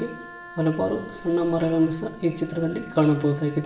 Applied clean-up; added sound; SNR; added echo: none; Wind instrument, woodwind instrument; 19 dB; reverberation time 0.9 s.